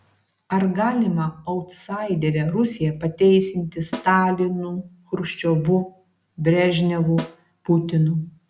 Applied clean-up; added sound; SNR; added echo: none; Snare drum; 16 dB; none.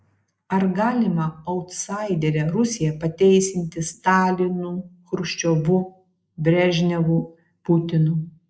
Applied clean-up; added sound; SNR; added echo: neural mask model Resemble Enhance denoiser.